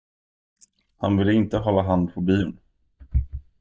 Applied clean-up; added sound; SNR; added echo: neural mask model DeepFilterNet 3.